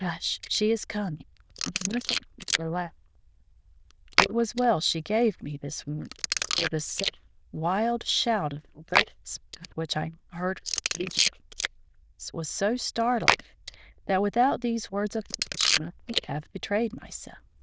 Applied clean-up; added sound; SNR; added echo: neural diffusion model UNIVERSE++.